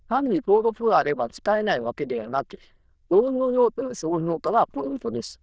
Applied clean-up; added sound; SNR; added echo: neural diffusion model UNIVERSE++.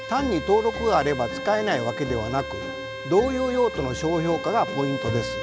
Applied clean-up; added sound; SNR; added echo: none; Bowed string instrument; 9 dB; none.